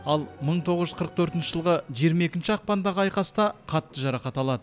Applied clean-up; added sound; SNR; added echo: none; none; none; none.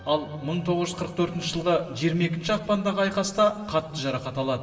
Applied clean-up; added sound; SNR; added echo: none; none; none; reverberation time 2.1 s.